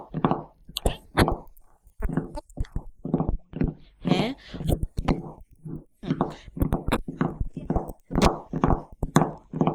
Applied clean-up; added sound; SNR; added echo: neural mask model Resemble Enhance denoiser.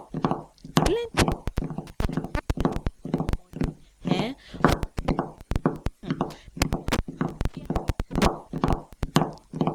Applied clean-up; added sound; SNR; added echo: none; Tap; -1 dB; none.